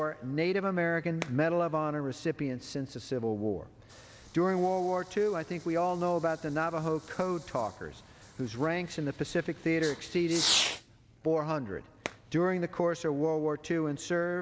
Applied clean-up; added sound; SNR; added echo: none; Fireworks; 10 dB; none.